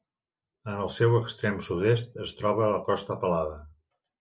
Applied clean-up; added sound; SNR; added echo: none; none; none; none.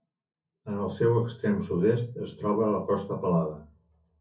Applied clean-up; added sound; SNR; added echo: none; none; none; reverberation time 0.3 s.